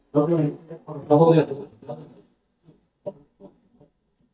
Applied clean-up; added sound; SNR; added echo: neural mask model DeepFilterNet 3.